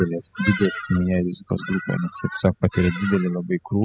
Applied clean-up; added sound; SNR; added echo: classical method spectral subtraction.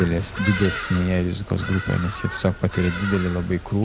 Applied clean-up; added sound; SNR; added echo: none; Bird vocalization, bird call, bird song; 10 dB; none.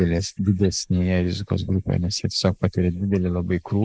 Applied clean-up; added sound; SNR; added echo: neural mask model Resemble Enhance denoiser.